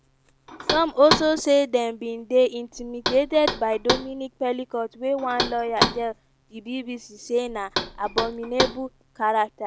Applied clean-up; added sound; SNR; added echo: none; Knock; 6 dB; none.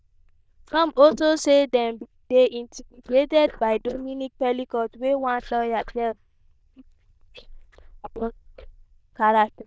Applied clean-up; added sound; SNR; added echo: neural diffusion model UNIVERSE++.